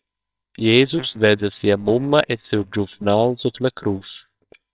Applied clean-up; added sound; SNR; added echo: neural separator model SepFormer WHAMR!.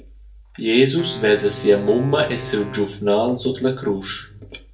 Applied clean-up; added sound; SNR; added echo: none; Wind instrument, woodwind instrument; 15 dB; reverberation time 0.2 s.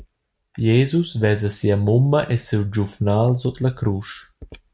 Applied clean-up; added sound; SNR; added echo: none; none; none; none.